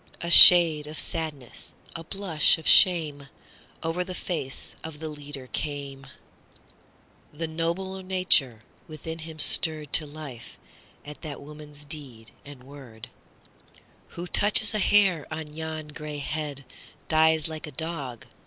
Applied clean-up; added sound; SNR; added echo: none; none; none; none.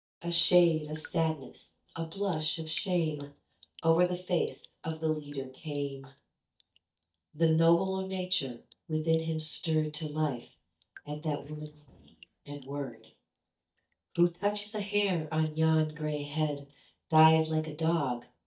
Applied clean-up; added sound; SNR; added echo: neural mask model DeepFilterNet 3.